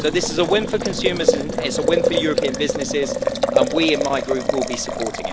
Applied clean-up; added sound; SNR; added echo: none; Boiling; -1 dB; none.